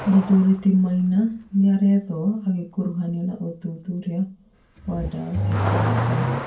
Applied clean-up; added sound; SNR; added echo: none; Accelerating, revving, vroom / Car; 7 dB; reverberation time 0.2 s.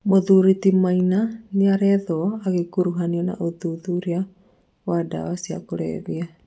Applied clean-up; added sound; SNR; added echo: none; none; none; none.